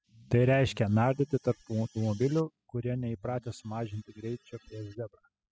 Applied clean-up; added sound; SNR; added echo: classical method spectral subtraction.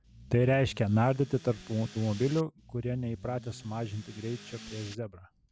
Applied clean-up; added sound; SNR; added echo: none; Accelerating, revving, vroom / Car; 18 dB; none.